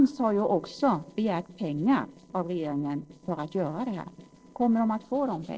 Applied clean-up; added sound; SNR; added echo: neural separator model SepFormer DNS4.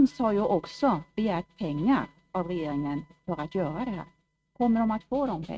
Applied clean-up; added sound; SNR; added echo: neural mask model RNNoise.